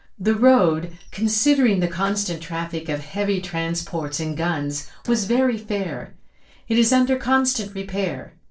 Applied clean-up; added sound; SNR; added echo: neural separator model SepFormer DNS4.